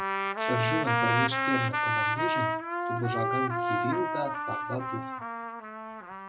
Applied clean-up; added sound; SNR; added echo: none; Trumpet; -4 dB; none.